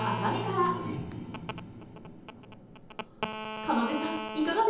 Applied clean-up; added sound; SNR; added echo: none; Telephone; 8 dB; reverberation time 0.8 s.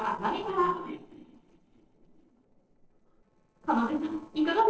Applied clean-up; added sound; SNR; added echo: neural separator model SepFormer DNS4.